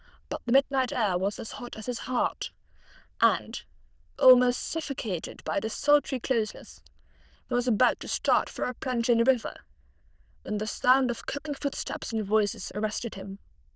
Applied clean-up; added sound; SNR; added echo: neural diffusion model UNIVERSE++.